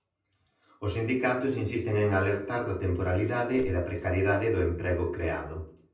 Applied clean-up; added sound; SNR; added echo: none; Whoosh, swoosh, swish; 16 dB; reverberation time 0.6 s.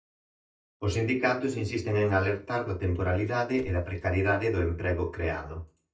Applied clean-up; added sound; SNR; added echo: neural mask model DeepFilterNet 3.